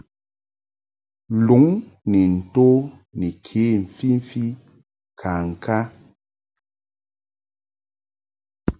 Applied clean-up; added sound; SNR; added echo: none; none; none; none.